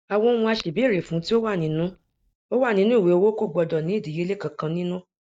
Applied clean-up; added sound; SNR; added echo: neural mask model DeepFilterNet 3.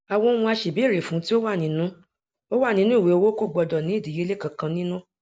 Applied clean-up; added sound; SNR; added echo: none; none; none; none.